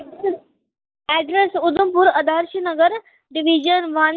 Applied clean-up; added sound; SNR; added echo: neural mask model Resemble Enhance denoiser.